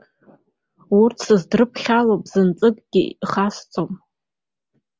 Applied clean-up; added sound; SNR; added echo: none; none; none; none.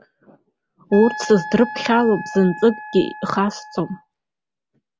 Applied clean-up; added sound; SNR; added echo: none; Wind instrument, woodwind instrument; 13 dB; none.